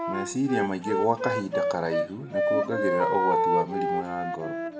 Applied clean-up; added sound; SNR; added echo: none; Wind instrument, woodwind instrument; -2 dB; reverberation time 1.0 s.